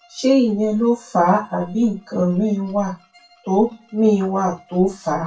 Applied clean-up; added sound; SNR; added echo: classical method WPE with log-MMSE.